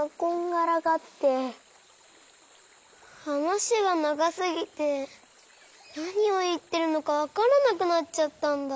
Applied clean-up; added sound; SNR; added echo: none; none; none; none.